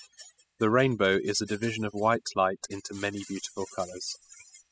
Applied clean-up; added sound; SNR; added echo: classical method spectral subtraction.